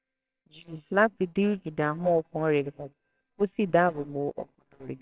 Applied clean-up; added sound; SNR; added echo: neural separator model SepFormer WHAMR!.